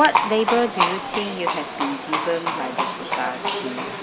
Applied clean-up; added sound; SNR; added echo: none; Livestock, farm animals, working animals; 0 dB; none.